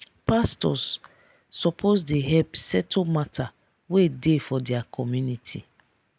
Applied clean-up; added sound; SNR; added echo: none; none; none; none.